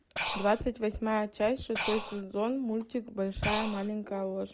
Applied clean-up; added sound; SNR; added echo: none; Breathing; 3 dB; none.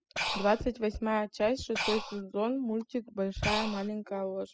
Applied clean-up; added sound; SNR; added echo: classical method spectral subtraction.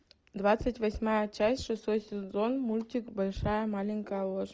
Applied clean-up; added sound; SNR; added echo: none; none; none; none.